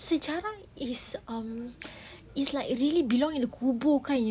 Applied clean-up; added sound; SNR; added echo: none; none; none; none.